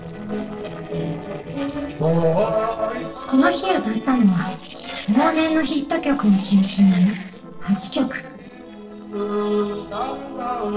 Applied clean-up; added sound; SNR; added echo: neural separator model SepFormer DNS4.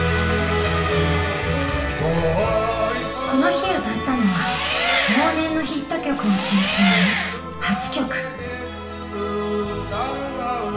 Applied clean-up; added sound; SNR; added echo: none; Engine; 1 dB; reverberation time 1.1 s.